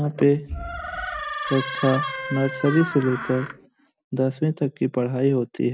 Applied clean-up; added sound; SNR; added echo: none; Door; 7 dB; none.